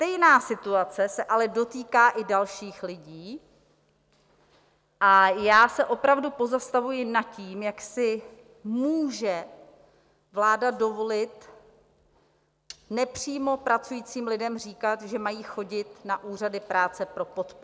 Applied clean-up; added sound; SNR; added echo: none; none; none; none.